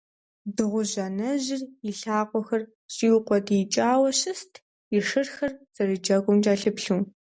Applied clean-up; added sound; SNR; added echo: none; none; none; none.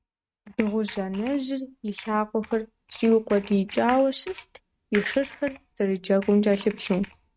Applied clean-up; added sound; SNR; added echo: neural mask model RNNoise.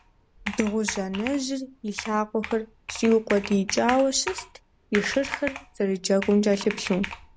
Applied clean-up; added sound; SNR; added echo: none; Computer keyboard; 12 dB; none.